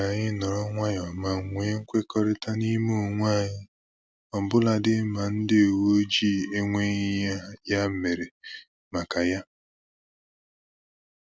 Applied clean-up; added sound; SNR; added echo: none; none; none; none.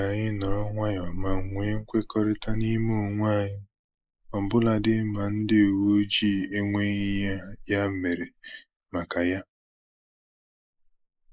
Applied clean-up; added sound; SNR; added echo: neural mask model Resemble Enhance denoiser.